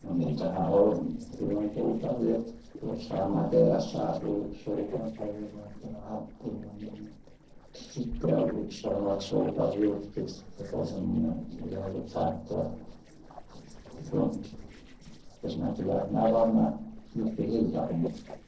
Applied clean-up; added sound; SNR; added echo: neural separator model SepFormer DNS4.